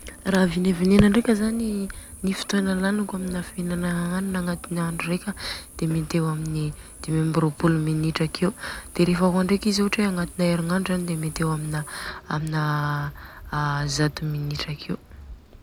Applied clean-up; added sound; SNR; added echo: none; none; none; none.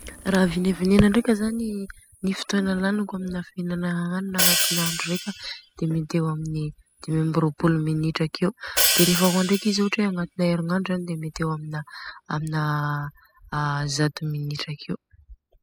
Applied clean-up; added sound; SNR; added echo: classical method spectral subtraction.